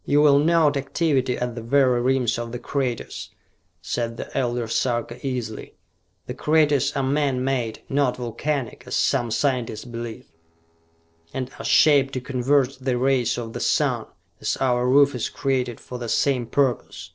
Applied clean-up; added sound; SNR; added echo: neural separator model SepFormer DNS4.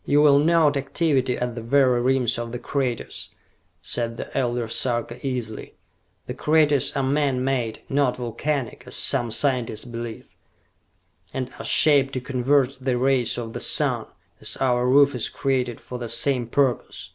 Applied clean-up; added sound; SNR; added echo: none; none; none; none.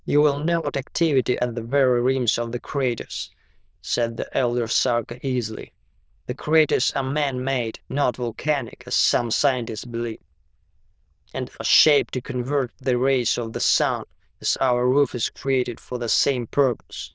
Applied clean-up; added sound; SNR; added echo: neural diffusion model UNIVERSE++.